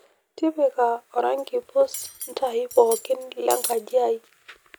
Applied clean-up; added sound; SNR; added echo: none; Cutlery, silverware; 14 dB; none.